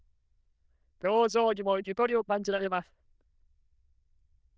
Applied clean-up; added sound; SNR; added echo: neural diffusion model UNIVERSE++.